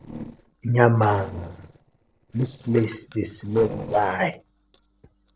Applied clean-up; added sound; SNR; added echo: neural separator model SepFormer DNS4.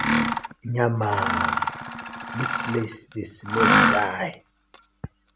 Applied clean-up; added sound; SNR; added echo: none; Mechanisms; -3 dB; none.